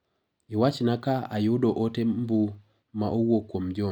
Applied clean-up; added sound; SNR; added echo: none; none; none; none.